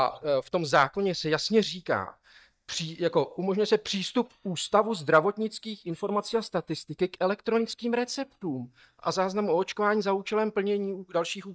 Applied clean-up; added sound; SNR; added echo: neural mask model DeepFilterNet 3.